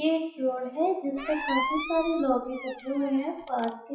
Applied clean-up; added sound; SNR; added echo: classical method WPE with log-MMSE.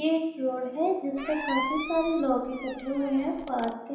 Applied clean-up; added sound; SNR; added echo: none; Squeak; 8 dB; reverberation time 0.9 s.